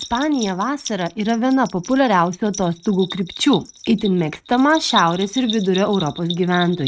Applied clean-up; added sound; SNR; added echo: neural mask model RNNoise.